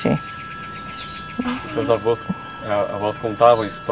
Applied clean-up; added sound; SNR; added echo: none; Harmonica; 14 dB; none.